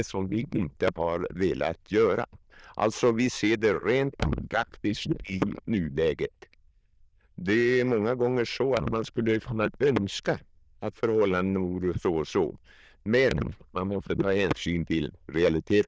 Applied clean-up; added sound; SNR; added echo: neural diffusion model UNIVERSE++.